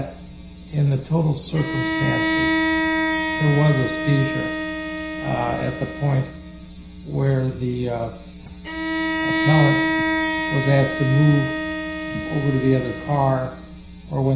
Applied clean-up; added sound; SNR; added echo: none; Bowed string instrument; 3 dB; reverberation time 0.5 s.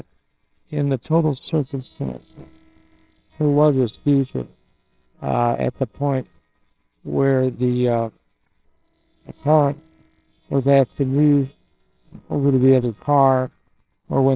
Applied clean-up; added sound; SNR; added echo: neural separator model SepFormer WHAMR!.